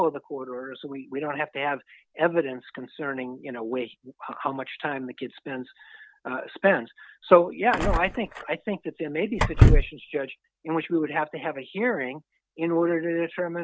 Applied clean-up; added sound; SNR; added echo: none; Door / Car; -5 dB; none.